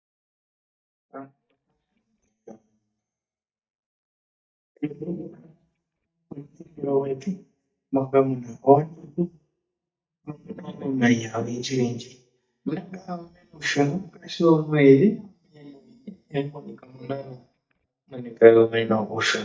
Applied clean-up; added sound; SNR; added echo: neural mask model DeepFilterNet 3.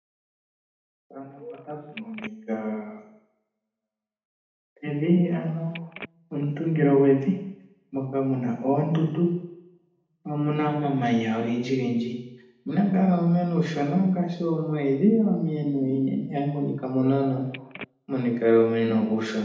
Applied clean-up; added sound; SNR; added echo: none; Telephone; 17 dB; reverberation time 0.8 s.